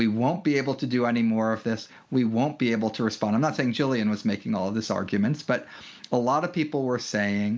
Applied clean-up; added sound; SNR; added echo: none; none; none; none.